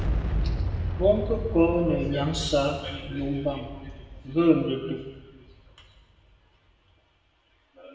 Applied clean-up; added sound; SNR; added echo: none; Boom; 5 dB; reverberation time 1.2 s.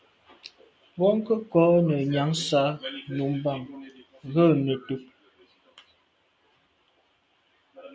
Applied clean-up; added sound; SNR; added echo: none; none; none; none.